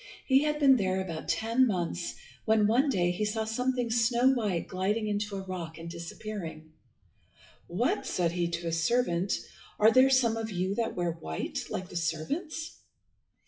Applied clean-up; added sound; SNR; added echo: classical method WPE with log-MMSE.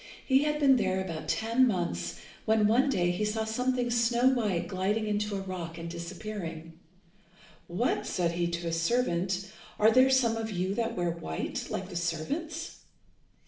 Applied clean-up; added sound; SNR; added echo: neural separator model SepFormer DNS4.